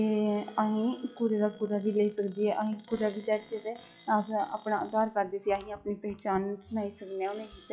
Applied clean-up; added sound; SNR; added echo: classical method log-MMSE.